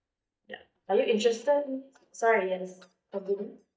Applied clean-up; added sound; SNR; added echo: neural mask model DeepFilterNet 3.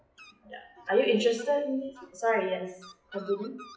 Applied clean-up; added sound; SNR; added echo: classical method WPE with log-MMSE.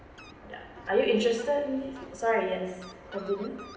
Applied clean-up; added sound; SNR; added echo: none; Fowl; 18 dB; reverberation time 0.8 s.